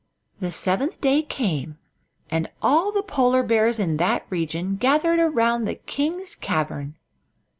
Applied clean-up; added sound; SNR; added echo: none; none; none; none.